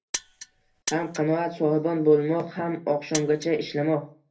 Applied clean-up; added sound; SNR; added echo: none; Mechanisms; 12 dB; reverberation time 0.3 s.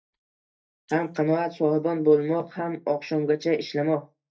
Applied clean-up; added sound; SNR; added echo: neural mask model DeepFilterNet 3.